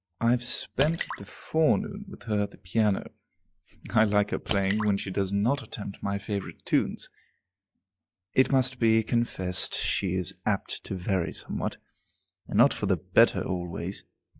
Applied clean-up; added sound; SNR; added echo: classical method log-MMSE.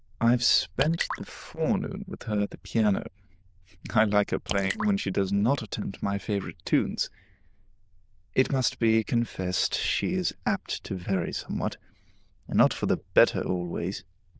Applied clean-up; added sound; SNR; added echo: neural diffusion model UNIVERSE++.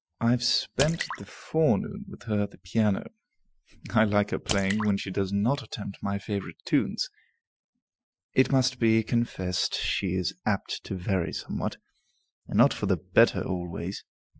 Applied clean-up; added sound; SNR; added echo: classical method Wiener filter.